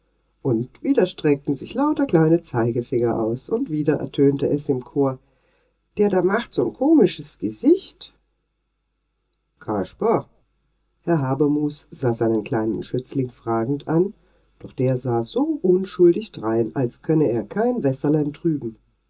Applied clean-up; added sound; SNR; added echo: none; none; none; reverberation time 0.2 s.